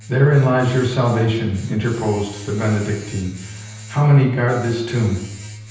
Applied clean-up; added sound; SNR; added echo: none; Domestic sounds, home sounds; 17 dB; reverberation time 0.9 s.